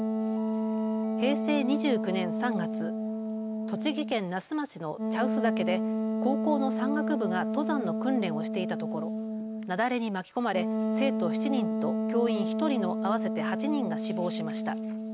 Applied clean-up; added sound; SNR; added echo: none; Wind instrument, woodwind instrument; -1 dB; none.